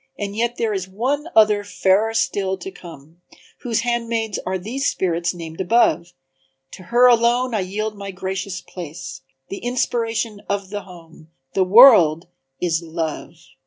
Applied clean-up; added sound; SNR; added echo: none; none; none; none.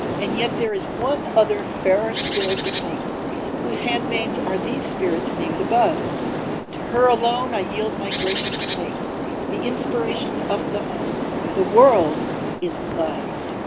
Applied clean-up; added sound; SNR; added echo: none; Bird; 2 dB; none.